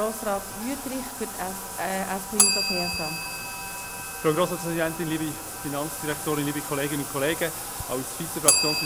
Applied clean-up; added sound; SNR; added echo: none; Bell + Bathtub (filling or washing); 0 dB; none.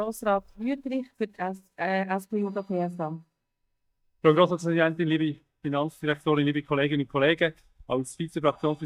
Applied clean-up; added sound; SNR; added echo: neural mask model DeepFilterNet 3.